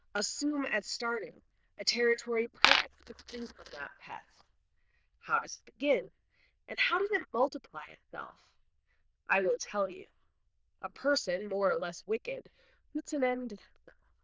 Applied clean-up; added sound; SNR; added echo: neural diffusion model UNIVERSE++.